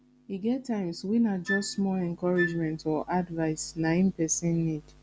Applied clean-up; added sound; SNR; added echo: none; Wind instrument, woodwind instrument; 8 dB; none.